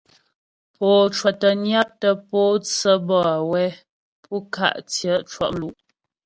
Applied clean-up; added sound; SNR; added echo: none; none; none; none.